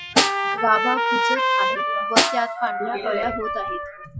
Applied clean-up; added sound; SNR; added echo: classical method log-MMSE.